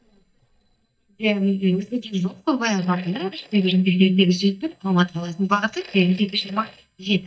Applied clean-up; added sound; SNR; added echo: neural mask model DeepFilterNet 3.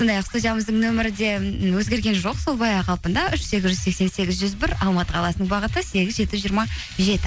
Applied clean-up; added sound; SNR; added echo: none; none; none; none.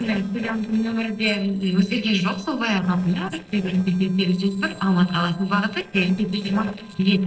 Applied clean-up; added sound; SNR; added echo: neural separator model SepFormer DNS4.